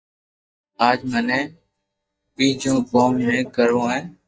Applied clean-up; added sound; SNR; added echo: neural mask model DeepFilterNet 3.